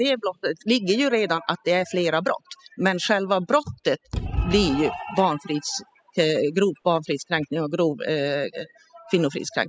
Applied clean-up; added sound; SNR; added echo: classical method spectral subtraction.